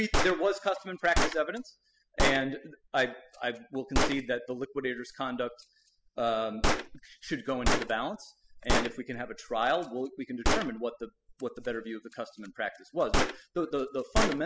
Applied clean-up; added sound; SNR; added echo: classical method spectral subtraction.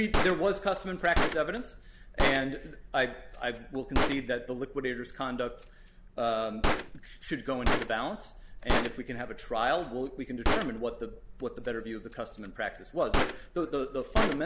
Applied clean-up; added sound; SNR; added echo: none; Gunshot, gunfire; 0 dB; none.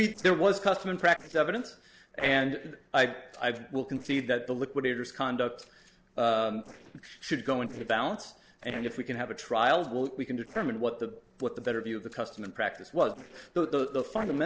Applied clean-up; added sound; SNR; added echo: neural separator model SepFormer DNS4.